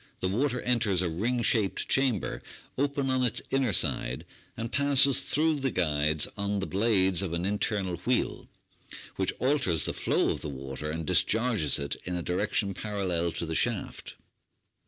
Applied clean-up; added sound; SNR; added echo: none; none; none; none.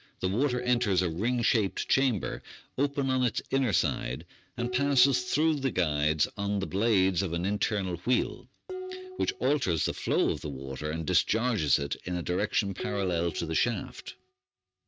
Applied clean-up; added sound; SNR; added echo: neural mask model RNNoise.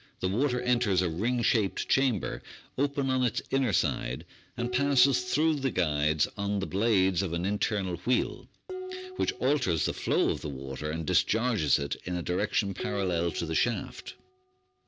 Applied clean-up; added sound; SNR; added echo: none; Dishes, pots, and pans; 16 dB; none.